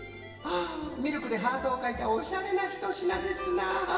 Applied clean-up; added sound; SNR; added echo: none; none; none; reverberation time 1.2 s.